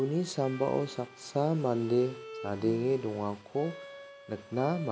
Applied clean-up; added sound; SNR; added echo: none; Brass instrument + Bowed string instrument; 15 dB; none.